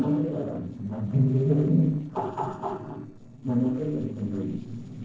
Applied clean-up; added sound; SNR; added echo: neural separator model SepFormer DNS4.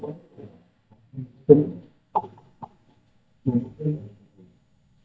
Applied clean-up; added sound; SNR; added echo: neural mask model DeepFilterNet 3.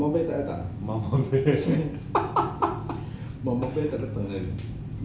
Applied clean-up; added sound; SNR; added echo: none; none; none; none.